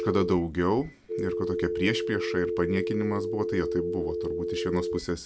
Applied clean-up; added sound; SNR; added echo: none; Telephone; 2 dB; none.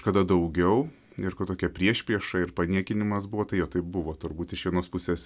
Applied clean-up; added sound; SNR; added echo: none; none; none; none.